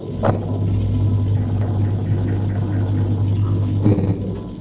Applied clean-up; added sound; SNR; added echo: neural separator model SepFormer DNS4.